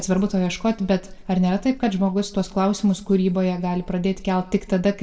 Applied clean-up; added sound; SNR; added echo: none; none; none; reverberation time 0.5 s.